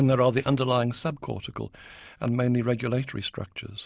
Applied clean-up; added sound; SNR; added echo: neural separator model SepFormer DNS4.